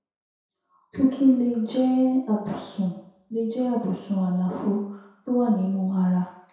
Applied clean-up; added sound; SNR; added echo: none; none; none; reverberation time 0.7 s.